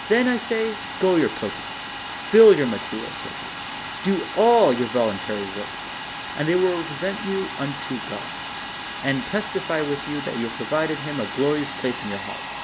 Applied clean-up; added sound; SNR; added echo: none; Domestic sounds, home sounds; 9 dB; none.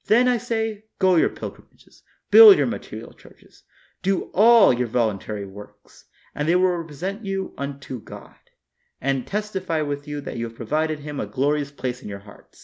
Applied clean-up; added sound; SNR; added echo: none; none; none; none.